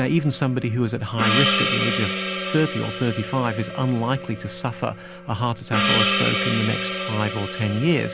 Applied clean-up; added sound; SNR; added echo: none; Gong; 2 dB; none.